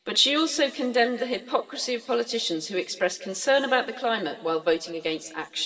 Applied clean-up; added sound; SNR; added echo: none; none; none; reverberation time 2.6 s.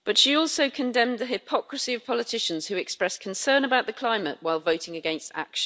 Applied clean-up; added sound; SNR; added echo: none; none; none; none.